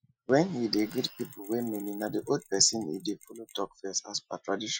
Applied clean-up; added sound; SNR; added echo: classical method Wiener filter.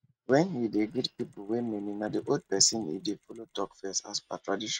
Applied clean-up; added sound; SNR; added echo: neural mask model RNNoise.